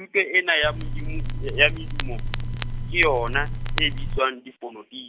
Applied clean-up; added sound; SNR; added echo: none; Crackle; 1 dB; none.